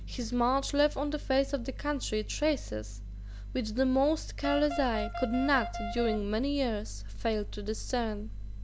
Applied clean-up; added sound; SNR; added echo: none; Wind instrument, woodwind instrument; 7 dB; none.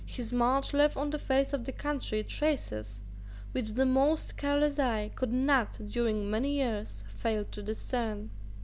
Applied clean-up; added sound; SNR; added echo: none; none; none; none.